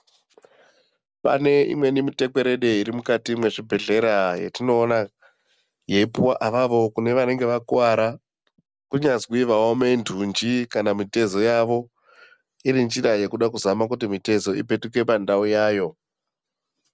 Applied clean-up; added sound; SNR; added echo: none; none; none; none.